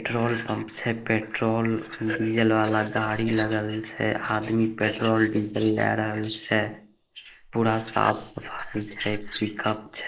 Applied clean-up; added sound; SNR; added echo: neural mask model Resemble Enhance denoiser.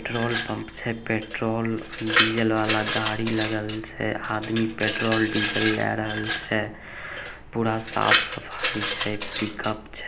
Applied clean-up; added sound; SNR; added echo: none; Glass; 3 dB; none.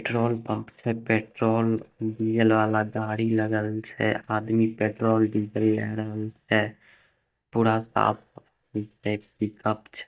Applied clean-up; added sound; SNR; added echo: neural mask model DeepFilterNet 3.